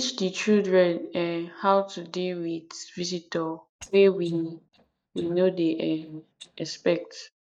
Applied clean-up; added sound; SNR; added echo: neural mask model DeepFilterNet 3.